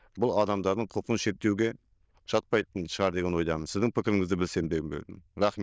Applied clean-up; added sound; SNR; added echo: neural diffusion model UNIVERSE++.